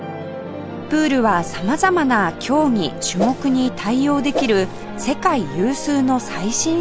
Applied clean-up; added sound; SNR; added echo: none; Whoosh, swoosh, swish; 7 dB; none.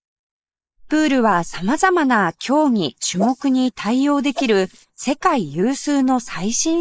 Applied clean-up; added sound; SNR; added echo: neural mask model Resemble Enhance denoiser.